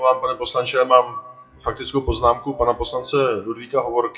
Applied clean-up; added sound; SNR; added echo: classical method WPE with log-MMSE.